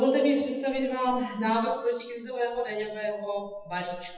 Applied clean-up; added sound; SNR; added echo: classical method WPE with log-MMSE.